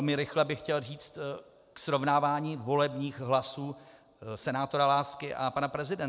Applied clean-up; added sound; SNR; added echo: none; none; none; none.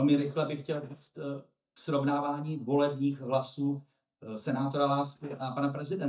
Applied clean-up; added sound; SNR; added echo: neural mask model DeepFilterNet 3.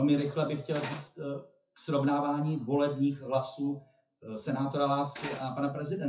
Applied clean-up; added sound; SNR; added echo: classical method WPE with log-MMSE.